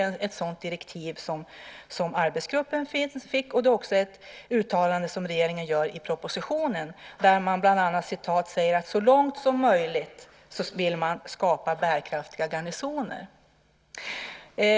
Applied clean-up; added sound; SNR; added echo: none; none; none; none.